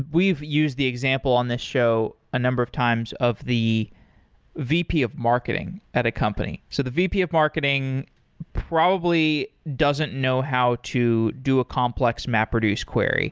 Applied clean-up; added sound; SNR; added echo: none; none; none; none.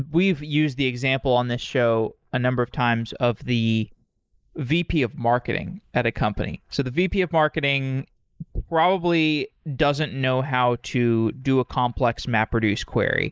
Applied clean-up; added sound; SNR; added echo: neural mask model Resemble Enhance denoiser.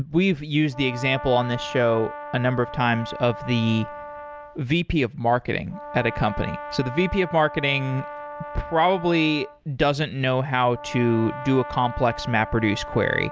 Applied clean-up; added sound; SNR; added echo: none; Brass instrument; 13 dB; none.